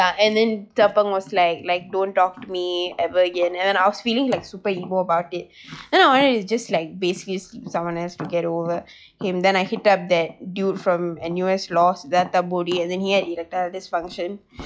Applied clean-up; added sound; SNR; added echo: classical method log-MMSE.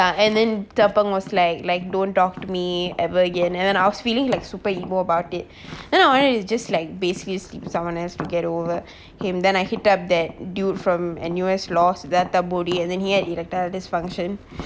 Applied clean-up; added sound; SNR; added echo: none; Tap; 18 dB; none.